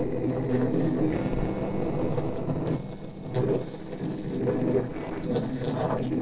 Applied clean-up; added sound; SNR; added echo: neural separator model SepFormer DNS4.